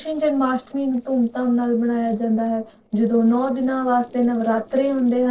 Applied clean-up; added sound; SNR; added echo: neural separator model SepFormer DNS4.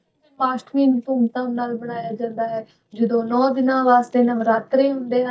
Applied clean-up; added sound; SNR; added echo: neural mask model DeepFilterNet 3.